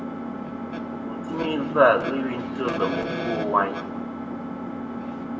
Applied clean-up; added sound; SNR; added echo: none; Engine; 5 dB; reverberation time 1.4 s.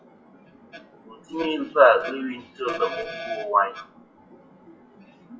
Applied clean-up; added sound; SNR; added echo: classical method WPE with log-MMSE.